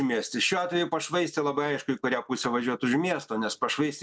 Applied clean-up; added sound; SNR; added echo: none; none; none; none.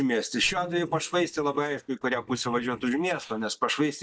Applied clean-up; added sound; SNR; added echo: neural mask model DeepFilterNet 3.